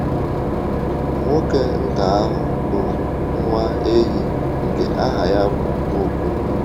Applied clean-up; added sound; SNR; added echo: none; Engine / Boat, Water vehicle; -3 dB; none.